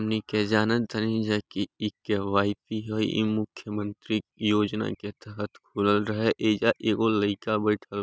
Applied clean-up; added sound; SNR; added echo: none; none; none; none.